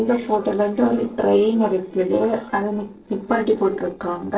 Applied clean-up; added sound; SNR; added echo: neural separator model SepFormer DNS4.